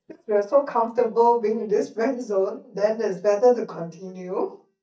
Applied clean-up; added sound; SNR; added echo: neural mask model DeepFilterNet 3.